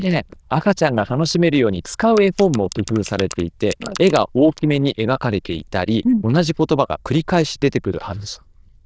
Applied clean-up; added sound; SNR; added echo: neural diffusion model UNIVERSE++.